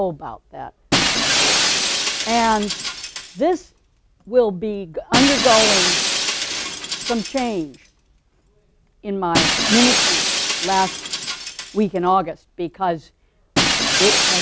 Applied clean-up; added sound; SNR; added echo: none; Shatter; -1 dB; none.